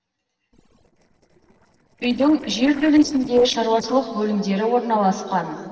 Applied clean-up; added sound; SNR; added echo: neural separator model SepFormer DNS4.